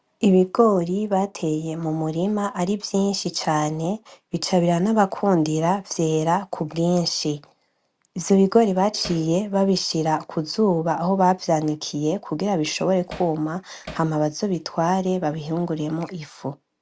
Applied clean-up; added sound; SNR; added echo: none; Hammer; 18 dB; none.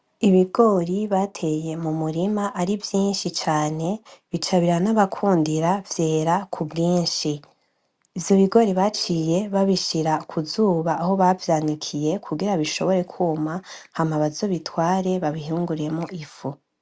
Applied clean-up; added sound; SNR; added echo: none; none; none; none.